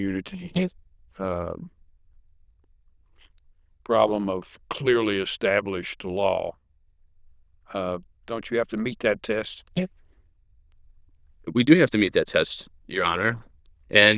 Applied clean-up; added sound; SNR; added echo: neural diffusion model UNIVERSE++.